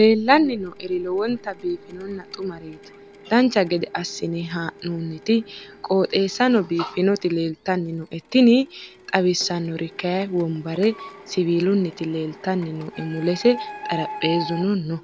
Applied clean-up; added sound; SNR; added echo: none; Printer; 17 dB; none.